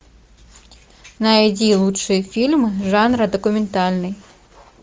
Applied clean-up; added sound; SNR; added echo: none; none; none; none.